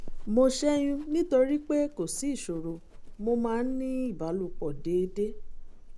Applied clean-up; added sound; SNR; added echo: none; Livestock, farm animals, working animals; 9 dB; none.